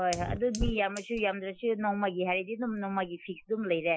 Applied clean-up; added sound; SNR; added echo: classical method Wiener filter.